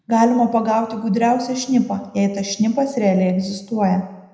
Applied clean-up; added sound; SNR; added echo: none; none; none; reverberation time 0.7 s.